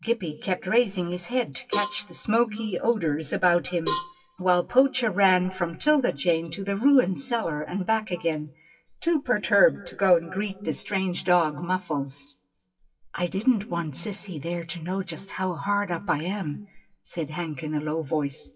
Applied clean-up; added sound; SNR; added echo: classical method WPE with log-MMSE.